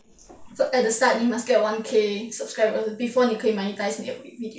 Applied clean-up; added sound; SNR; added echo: neural mask model Resemble Enhance denoiser.